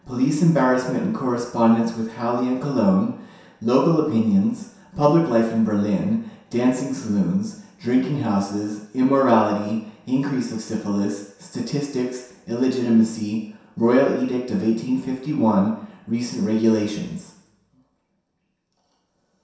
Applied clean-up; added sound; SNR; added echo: none; none; none; reverberation time 0.7 s.